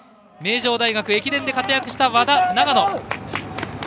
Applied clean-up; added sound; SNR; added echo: none; none; none; none.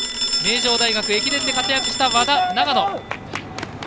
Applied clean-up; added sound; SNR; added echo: none; Telephone; 3 dB; none.